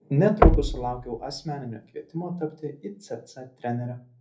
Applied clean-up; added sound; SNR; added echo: none; Knock; -3 dB; reverberation time 0.3 s.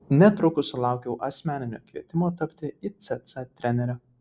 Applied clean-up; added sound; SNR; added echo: none; none; none; none.